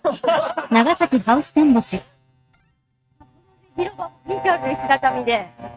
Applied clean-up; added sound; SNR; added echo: neural mask model RNNoise.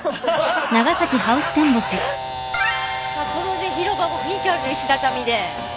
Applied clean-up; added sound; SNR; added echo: none; Camera; 7 dB; none.